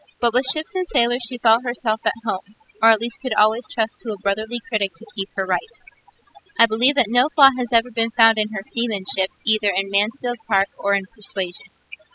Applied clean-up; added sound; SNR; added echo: classical method spectral subtraction.